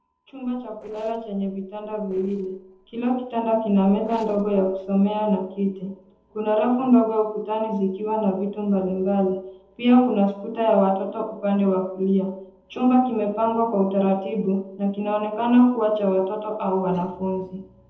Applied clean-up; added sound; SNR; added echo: neural separator model SepFormer DNS4.